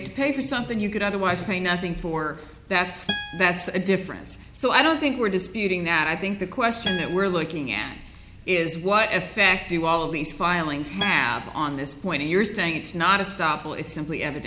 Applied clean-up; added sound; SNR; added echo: none; Acoustic guitar; 11 dB; none.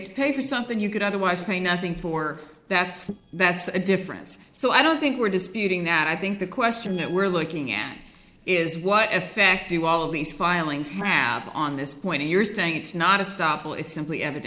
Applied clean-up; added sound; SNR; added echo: neural separator model SepFormer DNS4.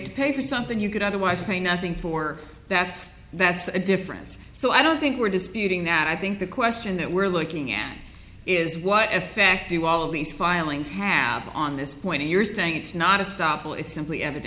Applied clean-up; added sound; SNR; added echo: none; none; none; none.